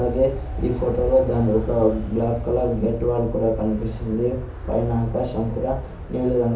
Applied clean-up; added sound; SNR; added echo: none; Aircraft; 8 dB; reverberation time 0.7 s.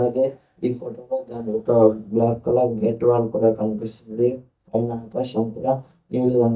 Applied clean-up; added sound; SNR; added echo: neural mask model DeepFilterNet 3.